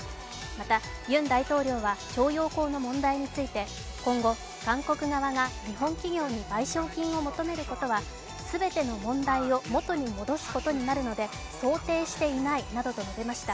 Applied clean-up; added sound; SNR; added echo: none; Printer; 18 dB; none.